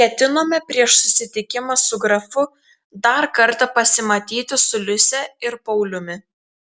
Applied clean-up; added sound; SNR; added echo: none; none; none; none.